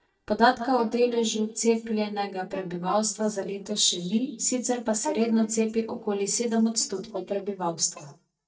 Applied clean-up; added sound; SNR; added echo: neural mask model DeepFilterNet 3.